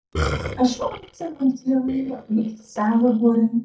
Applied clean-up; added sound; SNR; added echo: neural mask model DeepFilterNet 3.